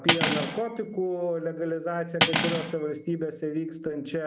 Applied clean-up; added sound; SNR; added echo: none; Cutlery, silverware; 0 dB; none.